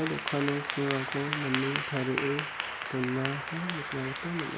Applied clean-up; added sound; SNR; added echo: none; Applause / Clapping; 3 dB; none.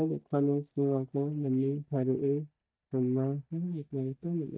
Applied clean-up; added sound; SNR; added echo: neural mask model DeepFilterNet 3.